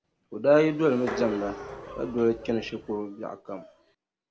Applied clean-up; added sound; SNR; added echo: none; Gasp + Dishes, pots, and pans; 12 dB; none.